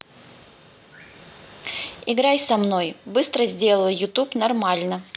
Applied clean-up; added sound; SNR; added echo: none; none; none; none.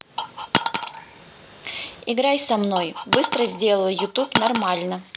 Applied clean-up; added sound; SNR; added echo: none; Coin (dropping); 3 dB; none.